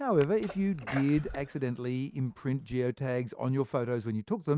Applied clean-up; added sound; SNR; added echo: none; Sneeze; 15 dB; none.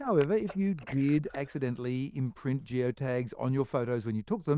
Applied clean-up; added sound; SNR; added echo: neural diffusion model UNIVERSE++.